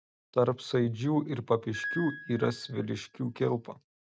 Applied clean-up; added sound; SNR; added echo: none; Piano; 11 dB; none.